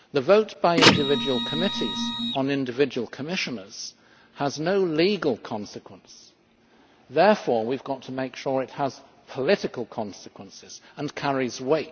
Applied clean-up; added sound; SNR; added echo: none; Printer; -3 dB; none.